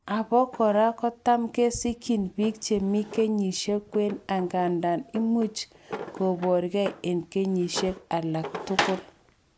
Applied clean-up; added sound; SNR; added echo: none; Drawer open or close; 13 dB; none.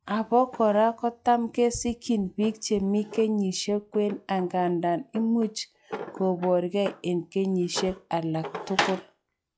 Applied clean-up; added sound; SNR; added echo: classical method log-MMSE.